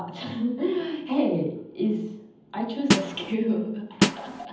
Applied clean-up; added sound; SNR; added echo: none; Snare drum; -4 dB; reverberation time 0.8 s.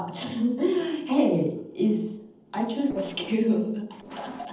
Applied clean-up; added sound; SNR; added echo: neural separator model SepFormer DNS4.